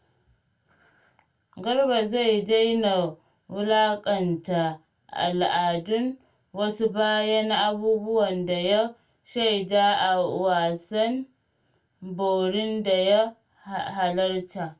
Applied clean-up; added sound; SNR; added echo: none; none; none; reverberation time 0.2 s.